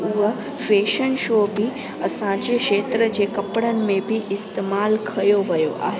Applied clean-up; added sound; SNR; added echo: none; none; none; none.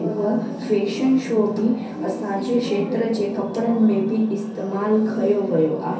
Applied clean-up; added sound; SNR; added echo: none; none; none; reverberation time 0.6 s.